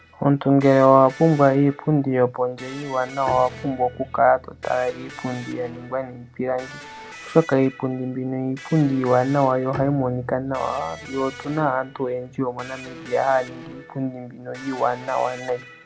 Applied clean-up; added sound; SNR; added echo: none; Electric guitar + Bowed string instrument; 18 dB; none.